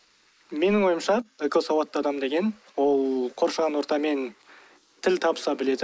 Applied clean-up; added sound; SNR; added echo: neural mask model Resemble Enhance denoiser.